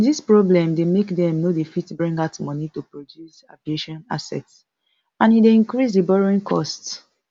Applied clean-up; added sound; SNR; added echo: none; none; none; none.